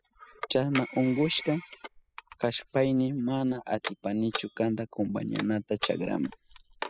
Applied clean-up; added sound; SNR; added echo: classical method spectral subtraction.